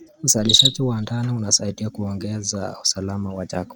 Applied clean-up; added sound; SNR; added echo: neural mask model RNNoise.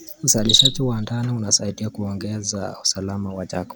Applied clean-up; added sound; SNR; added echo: none; Cricket; 3 dB; none.